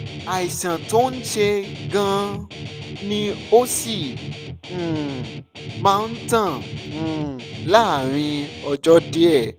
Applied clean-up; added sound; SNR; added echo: none; Guitar; 11 dB; none.